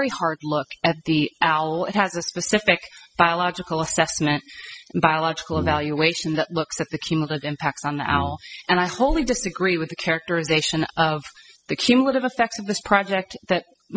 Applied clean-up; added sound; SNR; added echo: classical method spectral subtraction.